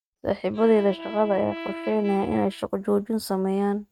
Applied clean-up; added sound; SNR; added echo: neural mask model RNNoise.